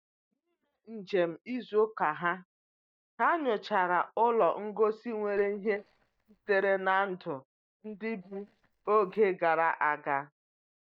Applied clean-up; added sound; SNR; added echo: neural mask model DeepFilterNet 3.